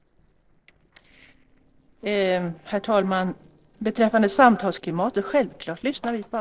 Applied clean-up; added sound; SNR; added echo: neural separator model SepFormer DNS4.